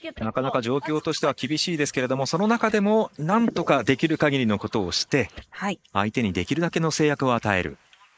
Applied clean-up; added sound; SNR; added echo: neural mask model Resemble Enhance denoiser.